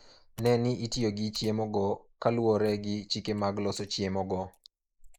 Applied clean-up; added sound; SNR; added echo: neural mask model Resemble Enhance denoiser.